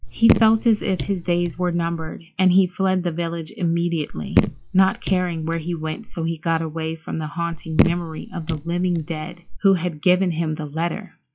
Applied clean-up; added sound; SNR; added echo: classical method log-MMSE.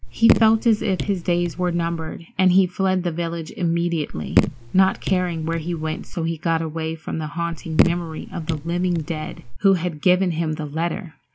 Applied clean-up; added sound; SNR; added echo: none; Raindrop / Drip; 4 dB; none.